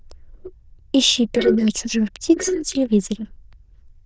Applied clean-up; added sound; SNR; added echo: neural diffusion model UNIVERSE++.